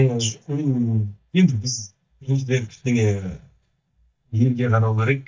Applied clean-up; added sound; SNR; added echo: neural mask model DeepFilterNet 3.